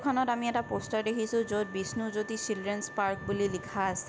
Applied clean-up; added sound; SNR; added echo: none; Wind instrument, woodwind instrument; 16 dB; none.